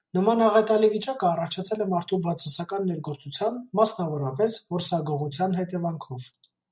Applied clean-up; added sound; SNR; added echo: none; none; none; none.